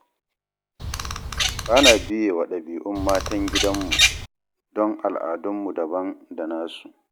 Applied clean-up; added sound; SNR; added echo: none; Bird vocalization, bird call, bird song; -2 dB; none.